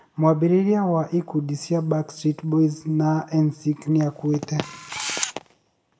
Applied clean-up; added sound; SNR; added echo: none; Camera; 11 dB; reverberation time 0.6 s.